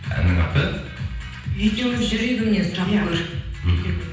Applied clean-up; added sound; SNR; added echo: none; none; none; reverberation time 0.9 s.